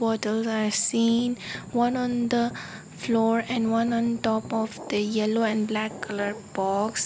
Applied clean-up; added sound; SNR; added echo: none; Glass + Strum; 17 dB; none.